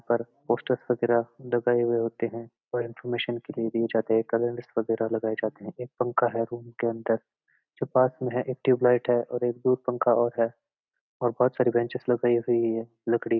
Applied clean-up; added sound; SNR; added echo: none; none; none; none.